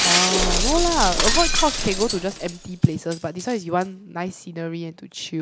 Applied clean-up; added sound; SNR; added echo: none; Bus / Engine + Shatter; 0 dB; none.